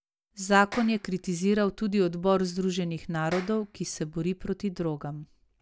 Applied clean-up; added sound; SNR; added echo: none; Clapping; 19 dB; none.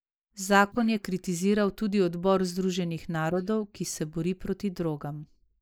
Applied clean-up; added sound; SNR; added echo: neural mask model Resemble Enhance denoiser.